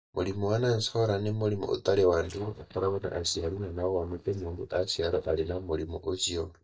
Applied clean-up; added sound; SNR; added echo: neural mask model DeepFilterNet 3.